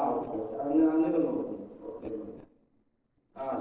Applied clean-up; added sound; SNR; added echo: neural separator model SepFormer DNS4.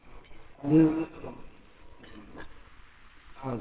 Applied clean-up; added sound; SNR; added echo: neural separator model SepFormer WHAMR!.